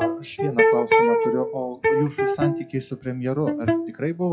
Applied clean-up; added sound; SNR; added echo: classical method log-MMSE.